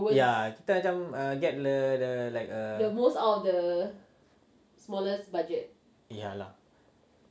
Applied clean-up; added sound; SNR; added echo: none; none; none; none.